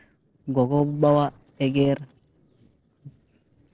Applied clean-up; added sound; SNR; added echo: neural separator model SepFormer DNS4.